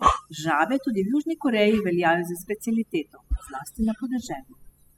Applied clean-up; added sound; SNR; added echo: classical method spectral subtraction.